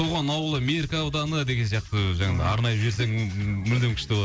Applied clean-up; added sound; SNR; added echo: none; none; none; none.